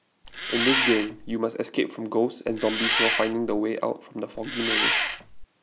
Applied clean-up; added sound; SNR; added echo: none; Engine; -2 dB; none.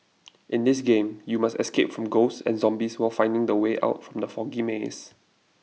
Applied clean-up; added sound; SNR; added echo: none; none; none; none.